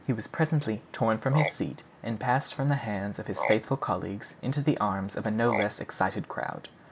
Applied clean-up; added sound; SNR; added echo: none; Frog; 10 dB; none.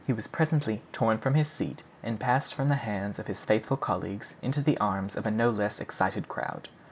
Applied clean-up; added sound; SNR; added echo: none; none; none; none.